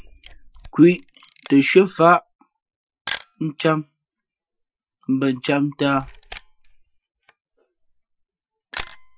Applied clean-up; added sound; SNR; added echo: classical method Wiener filter.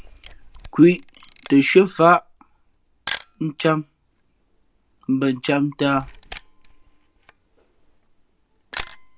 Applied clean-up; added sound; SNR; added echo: none; Camera; 19 dB; none.